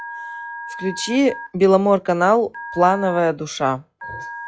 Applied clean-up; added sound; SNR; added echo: classical method log-MMSE.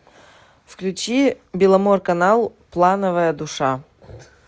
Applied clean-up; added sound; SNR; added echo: none; none; none; none.